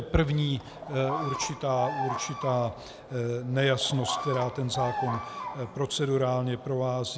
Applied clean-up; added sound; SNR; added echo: none; Bird vocalization, bird call, bird song; 7 dB; none.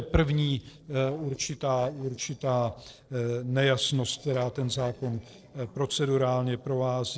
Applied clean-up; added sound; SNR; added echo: neural separator model SepFormer DNS4.